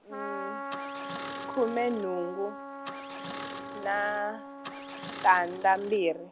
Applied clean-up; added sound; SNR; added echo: none; Trumpet + Engine starting; 9 dB; none.